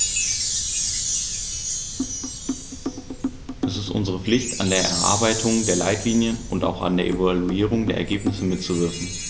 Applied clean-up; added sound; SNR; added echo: none; Drum + Chime; 3 dB; none.